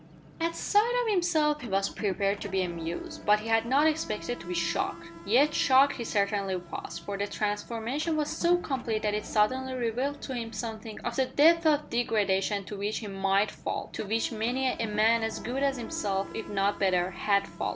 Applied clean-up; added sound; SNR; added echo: none; Motor vehicle (road) / Engine + Insect; 16 dB; none.